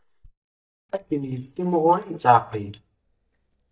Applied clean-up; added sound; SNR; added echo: neural mask model DeepFilterNet 3.